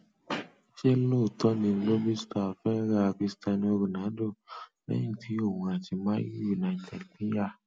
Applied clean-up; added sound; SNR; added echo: none; none; none; none.